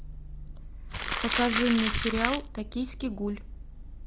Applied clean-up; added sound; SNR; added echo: none; Crumpling, crinkling; 1 dB; none.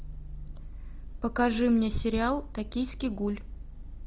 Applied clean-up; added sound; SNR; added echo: none; none; none; none.